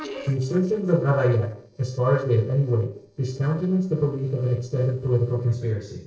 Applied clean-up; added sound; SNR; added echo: neural separator model SepFormer DNS4.